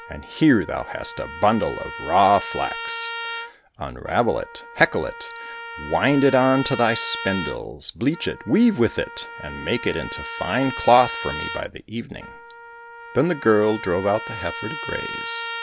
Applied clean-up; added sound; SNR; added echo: none; Trumpet; 11 dB; none.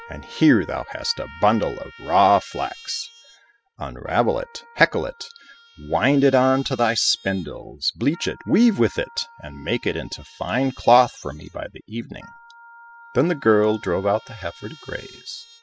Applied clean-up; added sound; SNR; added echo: classical method spectral subtraction.